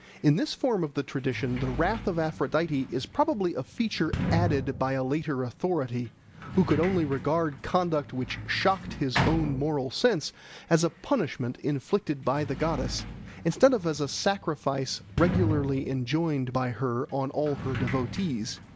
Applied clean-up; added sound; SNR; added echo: none; Sliding door; 8 dB; none.